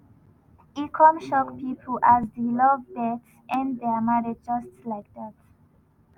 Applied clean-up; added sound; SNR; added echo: none; none; none; none.